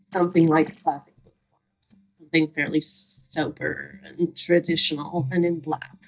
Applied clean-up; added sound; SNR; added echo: neural mask model DeepFilterNet 3.